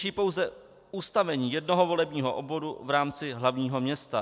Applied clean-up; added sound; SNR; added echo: none; none; none; none.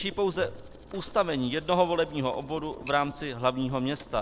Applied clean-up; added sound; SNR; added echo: none; Boiling + Typewriter; 17 dB; none.